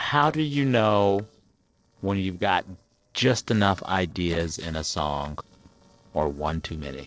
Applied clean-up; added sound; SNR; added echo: neural separator model SepFormer DNS4.